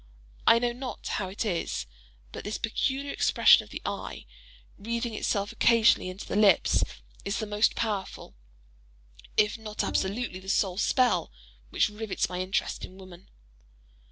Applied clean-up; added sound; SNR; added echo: none; Bowed string instrument; 15 dB; none.